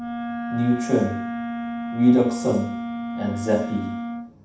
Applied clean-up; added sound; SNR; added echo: none; Wind instrument, woodwind instrument; 5 dB; reverberation time 0.7 s.